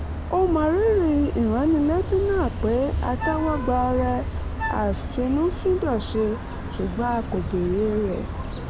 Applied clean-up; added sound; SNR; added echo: none; Vehicle horn, car horn, honking + Wind instrument, woodwind instrument; 5 dB; none.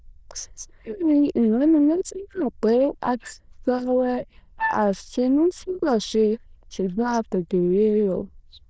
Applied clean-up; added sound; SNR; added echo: neural diffusion model UNIVERSE++.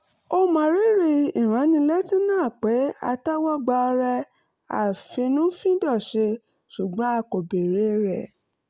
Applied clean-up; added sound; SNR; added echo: none; none; none; none.